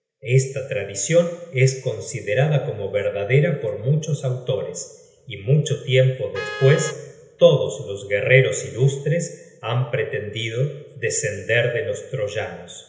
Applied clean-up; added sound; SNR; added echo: none; Vehicle horn, car horn, honking; 17 dB; reverberation time 1.4 s.